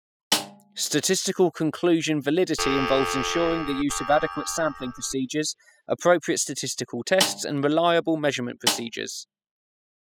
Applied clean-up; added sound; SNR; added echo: classical method spectral subtraction.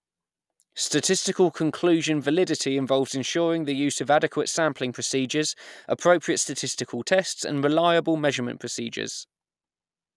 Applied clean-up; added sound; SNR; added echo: none; none; none; none.